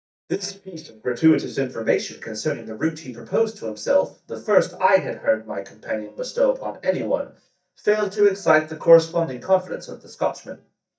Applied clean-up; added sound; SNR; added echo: neural mask model DeepFilterNet 3.